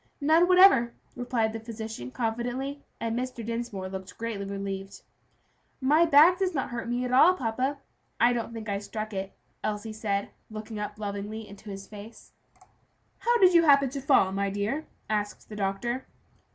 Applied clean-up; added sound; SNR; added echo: none; none; none; none.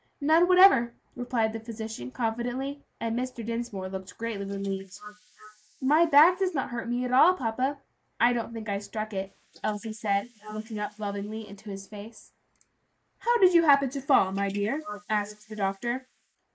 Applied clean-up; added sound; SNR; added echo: neural mask model Resemble Enhance denoiser.